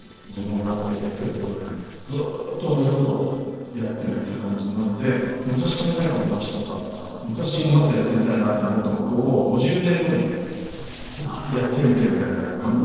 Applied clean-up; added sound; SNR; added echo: neural separator model SepFormer DNS4.